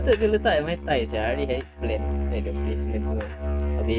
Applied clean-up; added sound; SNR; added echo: neural mask model RNNoise.